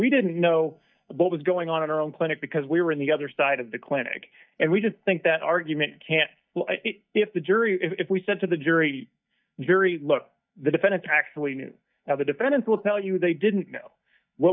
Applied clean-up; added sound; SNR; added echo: neural mask model DeepFilterNet 3.